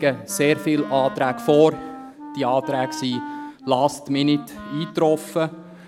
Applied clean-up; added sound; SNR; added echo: none; Wind instrument, woodwind instrument; 14 dB; none.